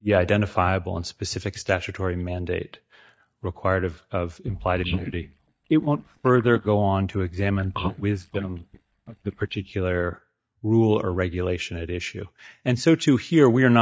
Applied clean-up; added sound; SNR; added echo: neural mask model DeepFilterNet 3.